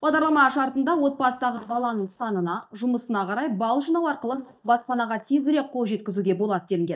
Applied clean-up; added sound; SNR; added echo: neural mask model DeepFilterNet 3.